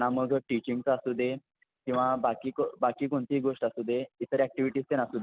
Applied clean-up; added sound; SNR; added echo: none; Piano; 18 dB; none.